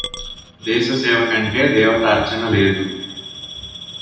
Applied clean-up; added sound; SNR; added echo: none; Coin (dropping) / Glass; 14 dB; reverberation time 0.9 s.